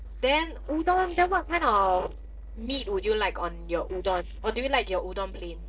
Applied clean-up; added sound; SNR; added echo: neural separator model SepFormer DNS4.